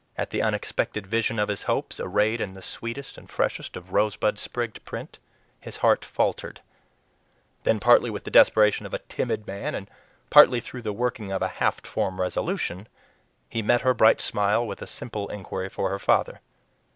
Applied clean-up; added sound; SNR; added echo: none; none; none; none.